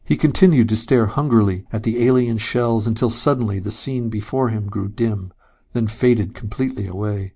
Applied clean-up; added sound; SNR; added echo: none; none; none; none.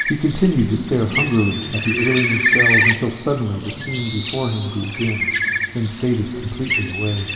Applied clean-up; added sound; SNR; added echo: none; Bird; 1 dB; reverberation time 2.3 s.